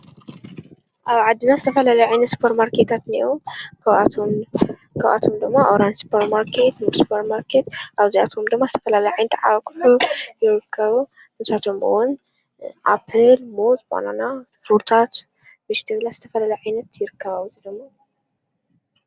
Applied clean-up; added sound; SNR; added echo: none; Cricket; 17 dB; none.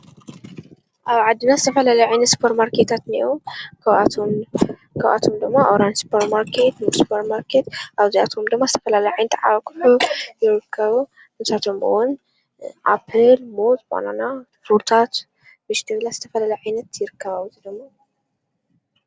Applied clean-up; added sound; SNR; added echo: none; none; none; none.